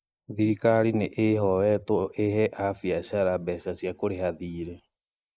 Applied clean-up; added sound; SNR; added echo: neural mask model Resemble Enhance denoiser.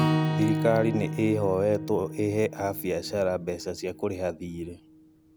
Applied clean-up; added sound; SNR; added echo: none; Acoustic guitar / Strum; 4 dB; none.